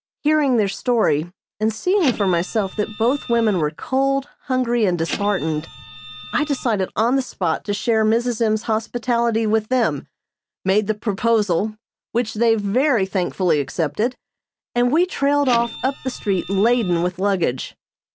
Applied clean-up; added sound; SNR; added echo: none; Printer; 13 dB; none.